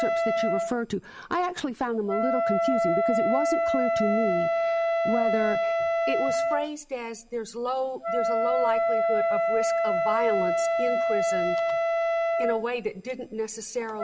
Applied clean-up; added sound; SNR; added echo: none; Wind instrument, woodwind instrument; -5 dB; none.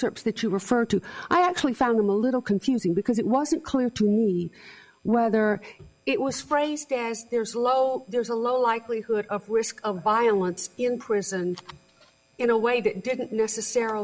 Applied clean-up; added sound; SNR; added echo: none; none; none; none.